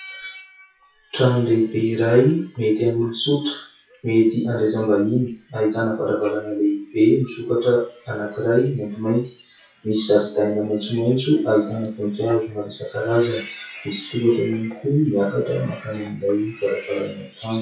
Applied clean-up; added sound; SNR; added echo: classical method WPE with log-MMSE.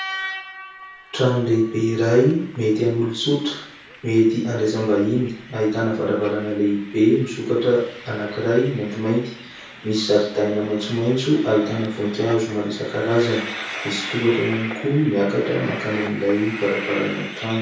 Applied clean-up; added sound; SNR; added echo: none; Train; 13 dB; reverberation time 0.6 s.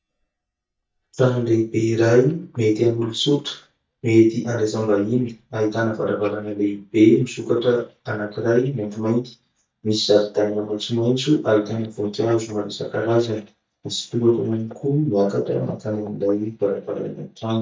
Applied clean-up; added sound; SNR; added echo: neural mask model DeepFilterNet 3.